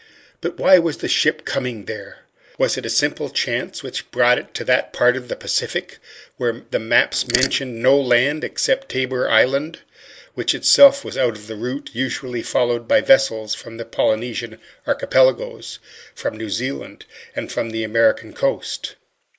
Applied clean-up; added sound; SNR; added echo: neural mask model Resemble Enhance denoiser.